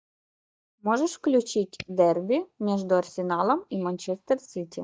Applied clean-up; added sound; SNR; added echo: neural mask model DeepFilterNet 3.